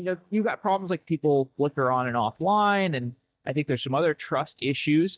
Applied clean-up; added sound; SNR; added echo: neural mask model DeepFilterNet 3.